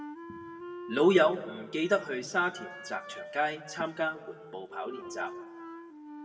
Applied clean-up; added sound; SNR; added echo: none; Wind instrument, woodwind instrument; 14 dB; reverberation time 1.0 s.